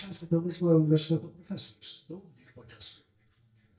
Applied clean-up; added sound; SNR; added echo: neural mask model DeepFilterNet 3.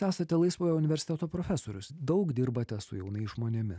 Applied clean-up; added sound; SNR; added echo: none; none; none; none.